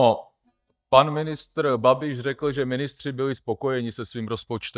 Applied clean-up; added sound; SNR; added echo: neural mask model DeepFilterNet 3.